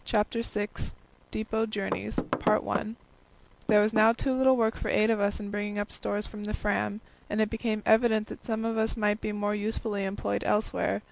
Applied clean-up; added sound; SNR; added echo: none; Knock / Wood; 8 dB; none.